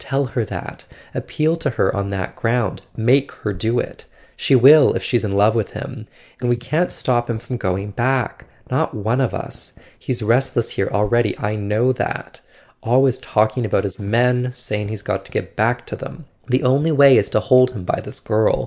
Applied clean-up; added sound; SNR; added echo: neural mask model Resemble Enhance denoiser.